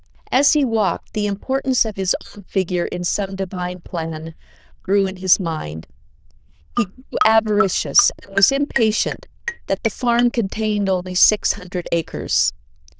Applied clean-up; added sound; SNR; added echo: neural diffusion model UNIVERSE++.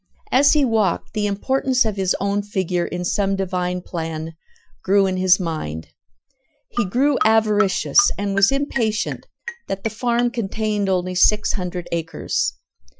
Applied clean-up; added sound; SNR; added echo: classical method Wiener filter.